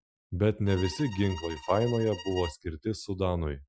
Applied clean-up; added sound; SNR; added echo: classical method Wiener filter.